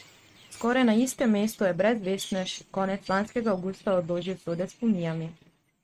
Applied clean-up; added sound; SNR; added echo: neural mask model RNNoise.